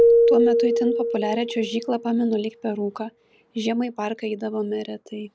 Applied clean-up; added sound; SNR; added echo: none; Keyboard (musical); -2 dB; none.